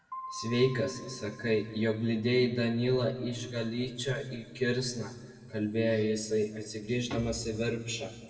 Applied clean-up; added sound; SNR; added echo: none; Piano; 18 dB; reverberation time 1.5 s.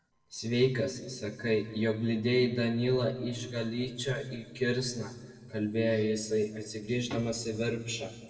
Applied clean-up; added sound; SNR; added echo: neural separator model SepFormer DNS4.